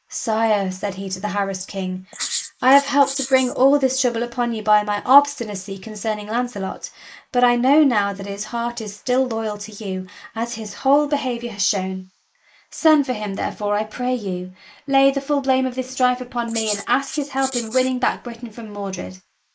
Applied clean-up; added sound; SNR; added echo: neural mask model Resemble Enhance denoiser.